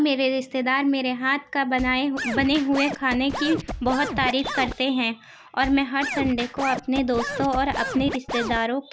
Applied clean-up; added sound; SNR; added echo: none; Scratching (performance technique); 8 dB; none.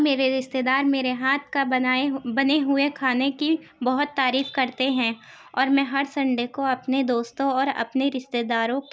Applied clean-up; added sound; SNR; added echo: none; none; none; none.